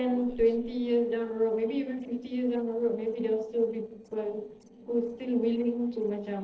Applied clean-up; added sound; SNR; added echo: neural separator model SepFormer DNS4.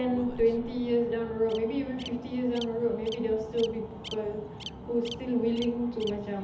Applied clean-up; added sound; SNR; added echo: none; Bird vocalization, bird call, bird song; 17 dB; reverberation time 0.8 s.